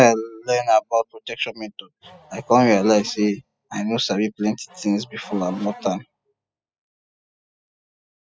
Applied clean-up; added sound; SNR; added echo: classical method spectral subtraction.